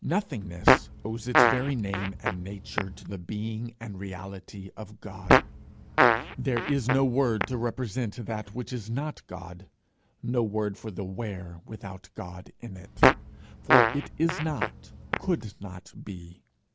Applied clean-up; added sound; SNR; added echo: none; Fart; -4 dB; none.